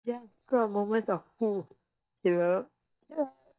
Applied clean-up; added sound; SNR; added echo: neural mask model DeepFilterNet 3.